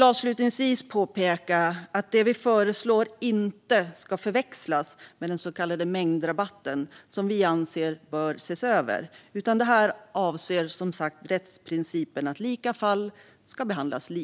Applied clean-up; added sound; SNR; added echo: none; none; none; none.